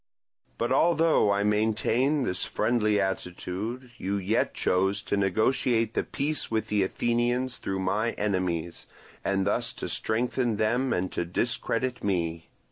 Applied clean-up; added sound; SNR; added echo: none; none; none; none.